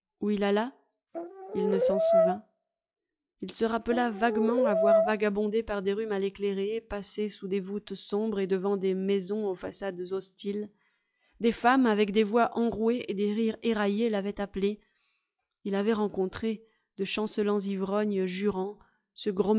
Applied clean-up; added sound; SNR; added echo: classical method log-MMSE.